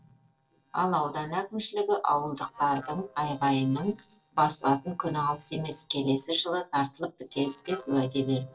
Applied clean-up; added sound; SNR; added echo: neural separator model SepFormer DNS4.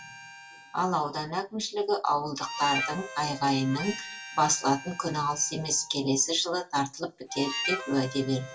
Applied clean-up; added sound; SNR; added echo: none; Harmonica; 11 dB; reverberation time 0.2 s.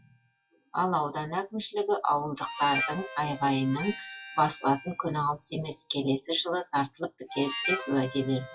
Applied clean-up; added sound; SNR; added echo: classical method WPE with log-MMSE.